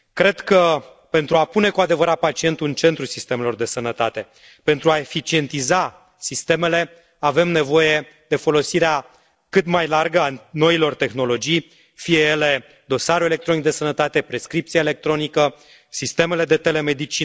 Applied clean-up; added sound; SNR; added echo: none; none; none; none.